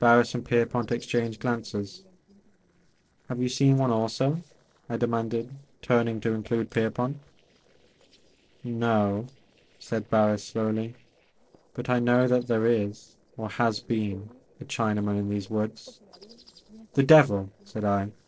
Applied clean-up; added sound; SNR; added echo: neural separator model SepFormer DNS4.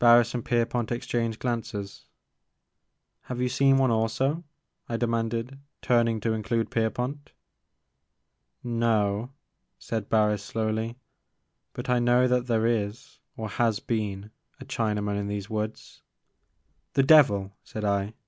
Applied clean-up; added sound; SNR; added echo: none; none; none; none.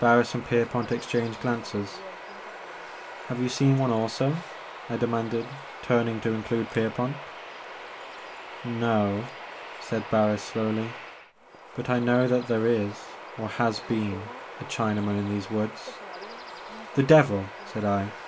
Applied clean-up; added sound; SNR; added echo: none; Bird vocalization, bird call, bird song; 13 dB; reverberation time 0.2 s.